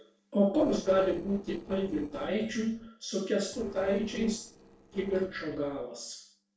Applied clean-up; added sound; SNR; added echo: neural separator model SepFormer DNS4.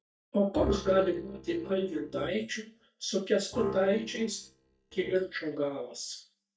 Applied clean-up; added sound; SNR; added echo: neural mask model DeepFilterNet 3.